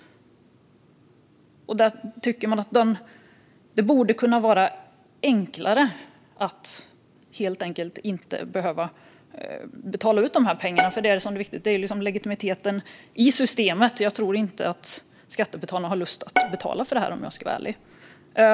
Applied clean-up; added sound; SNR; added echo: none; Bowed string instrument; 5 dB; none.